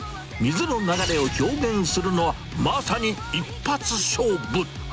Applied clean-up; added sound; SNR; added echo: none; none; none; none.